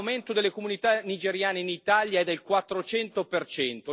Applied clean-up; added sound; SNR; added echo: neural separator model SepFormer DNS4.